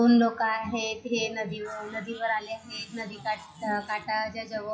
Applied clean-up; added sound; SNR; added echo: classical method WPE with log-MMSE.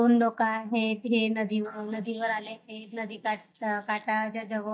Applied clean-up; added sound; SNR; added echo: neural mask model DeepFilterNet 3.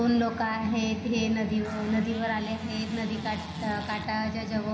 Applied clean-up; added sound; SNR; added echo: none; Fart; 18 dB; reverberation time 0.9 s.